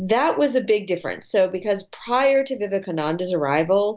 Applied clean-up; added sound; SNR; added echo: none; none; none; none.